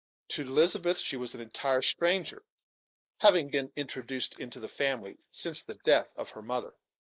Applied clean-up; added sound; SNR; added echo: neural mask model Resemble Enhance denoiser.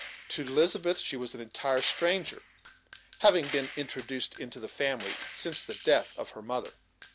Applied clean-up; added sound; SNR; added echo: none; Gunshot, gunfire; 10 dB; none.